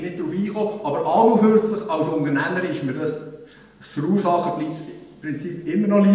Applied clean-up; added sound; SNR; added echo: none; none; none; reverberation time 0.8 s.